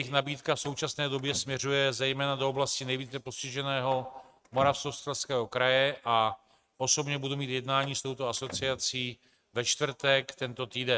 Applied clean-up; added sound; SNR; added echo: neural mask model RNNoise.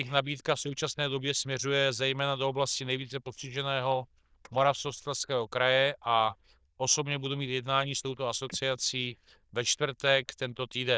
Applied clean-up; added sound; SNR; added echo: neural diffusion model UNIVERSE++.